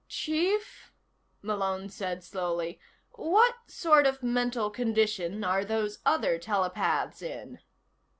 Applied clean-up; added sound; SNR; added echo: none; none; none; none.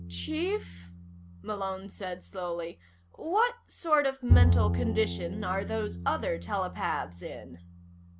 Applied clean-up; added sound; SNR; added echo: none; Bowed string instrument; 0 dB; none.